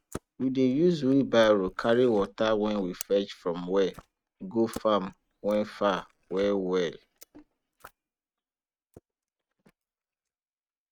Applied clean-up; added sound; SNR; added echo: neural mask model RNNoise.